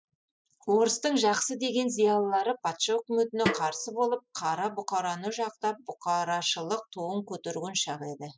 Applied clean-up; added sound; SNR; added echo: classical method spectral subtraction.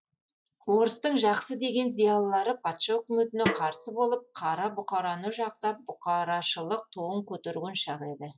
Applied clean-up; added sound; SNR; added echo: classical method log-MMSE.